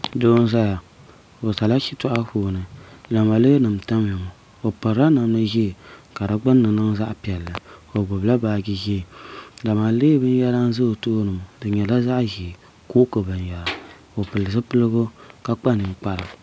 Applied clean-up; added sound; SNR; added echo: none; none; none; none.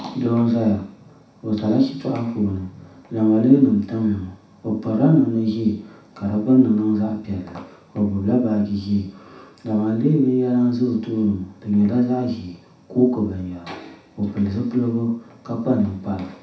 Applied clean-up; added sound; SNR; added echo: none; none; none; reverberation time 0.7 s.